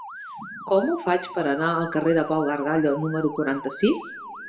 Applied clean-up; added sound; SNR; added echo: none; Motor vehicle (road) / Siren; 14 dB; reverberation time 0.6 s.